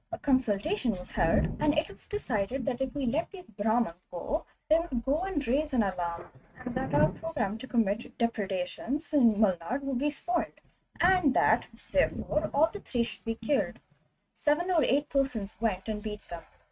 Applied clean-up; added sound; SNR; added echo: neural mask model RNNoise.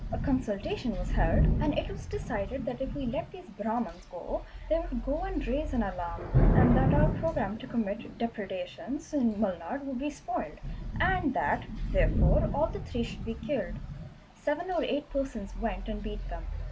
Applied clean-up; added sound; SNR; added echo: none; Thunder / Rain; -1 dB; none.